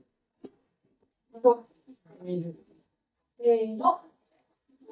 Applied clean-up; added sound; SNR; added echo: neural mask model DeepFilterNet 3.